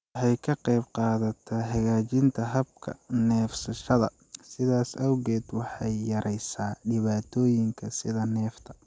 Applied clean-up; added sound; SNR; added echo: none; none; none; none.